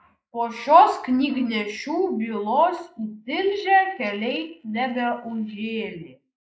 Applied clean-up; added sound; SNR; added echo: neural mask model Resemble Enhance denoiser.